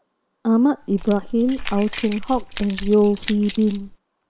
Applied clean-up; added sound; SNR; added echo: neural separator model SepFormer WHAM!.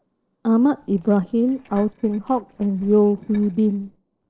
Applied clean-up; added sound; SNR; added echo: neural separator model SepFormer DNS4.